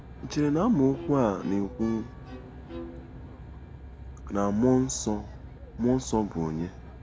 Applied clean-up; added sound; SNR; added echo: none; Aircraft + Bowed string instrument; 13 dB; none.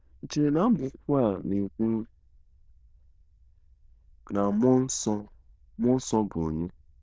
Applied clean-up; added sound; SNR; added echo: neural diffusion model UNIVERSE++.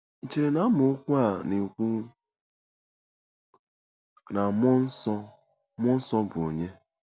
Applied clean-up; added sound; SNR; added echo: none; none; none; none.